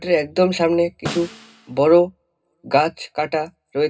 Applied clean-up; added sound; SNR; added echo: none; Snare drum; 15 dB; reverberation time 0.2 s.